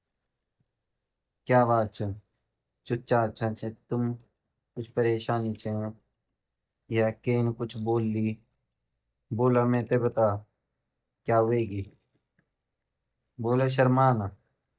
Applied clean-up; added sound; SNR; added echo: neural mask model DeepFilterNet 3.